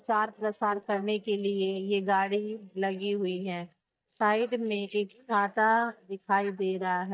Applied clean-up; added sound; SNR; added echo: neural mask model DeepFilterNet 3.